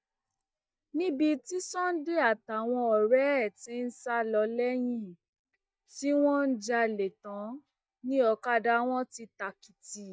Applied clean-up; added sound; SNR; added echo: neural mask model DeepFilterNet 3.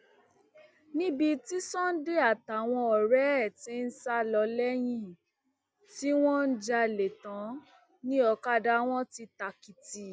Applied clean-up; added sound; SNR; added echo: none; none; none; none.